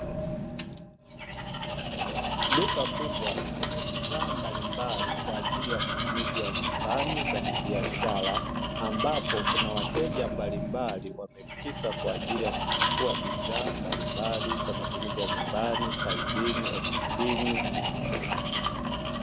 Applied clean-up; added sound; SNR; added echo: none; Domestic sounds, home sounds; -4 dB; none.